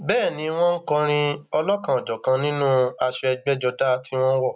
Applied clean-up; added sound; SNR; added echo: none; none; none; none.